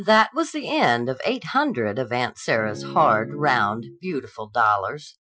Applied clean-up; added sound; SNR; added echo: classical method Wiener filter.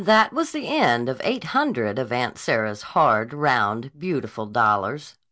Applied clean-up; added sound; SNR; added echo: none; none; none; none.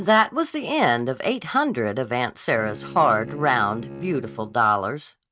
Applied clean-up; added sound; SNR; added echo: neural mask model RNNoise.